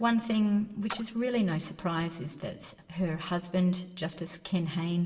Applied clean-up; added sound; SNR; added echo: none; Splash, splatter; 17 dB; reverberation time 0.8 s.